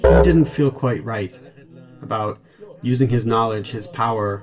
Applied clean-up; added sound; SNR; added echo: none; Musical instrument; 1 dB; reverberation time 0.2 s.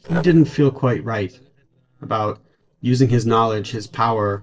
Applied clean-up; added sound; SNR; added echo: neural separator model SepFormer DNS4.